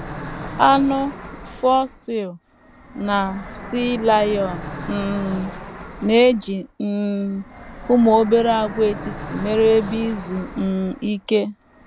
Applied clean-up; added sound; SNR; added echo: none; Fixed-wing aircraft, airplane; 13 dB; none.